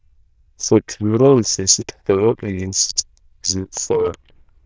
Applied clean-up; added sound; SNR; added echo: neural diffusion model UNIVERSE++.